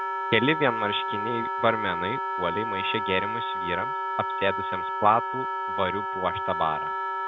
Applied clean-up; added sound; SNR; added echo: none; Wind instrument, woodwind instrument; 1 dB; none.